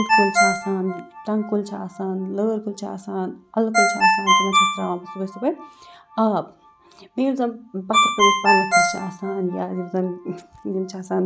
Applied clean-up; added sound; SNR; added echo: none; Ringtone; -2 dB; none.